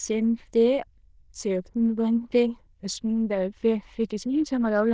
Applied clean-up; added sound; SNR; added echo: neural diffusion model UNIVERSE++.